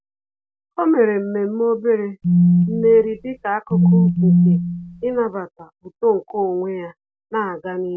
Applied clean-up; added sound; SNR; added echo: none; Telephone; -5 dB; none.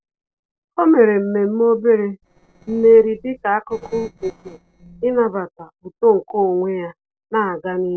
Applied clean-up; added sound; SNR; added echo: neural separator model SepFormer DNS4.